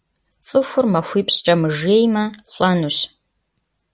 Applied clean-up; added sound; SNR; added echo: none; none; none; none.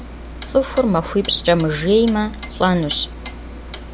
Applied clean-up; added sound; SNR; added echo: none; Clock; 13 dB; none.